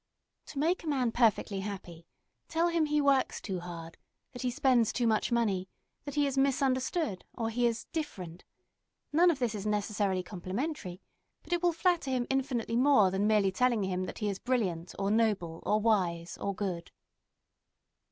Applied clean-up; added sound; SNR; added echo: none; none; none; none.